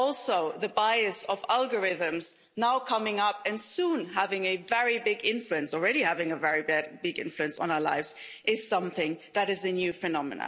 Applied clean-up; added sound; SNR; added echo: none; none; none; none.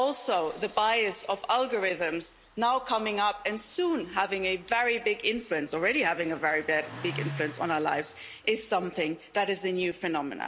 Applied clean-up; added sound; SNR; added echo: none; Engine starting; 18 dB; none.